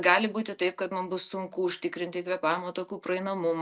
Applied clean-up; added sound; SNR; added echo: none; none; none; none.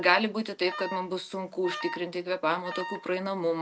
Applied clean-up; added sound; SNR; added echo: none; Alarm; 13 dB; none.